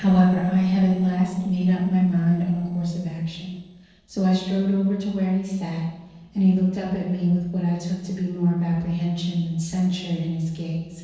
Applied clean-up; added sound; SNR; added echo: neural separator model SepFormer DNS4.